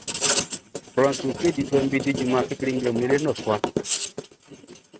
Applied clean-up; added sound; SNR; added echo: neural mask model RNNoise.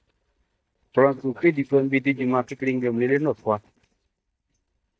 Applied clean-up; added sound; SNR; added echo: neural mask model DeepFilterNet 3.